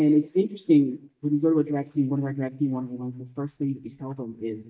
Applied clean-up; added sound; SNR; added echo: neural mask model DeepFilterNet 3.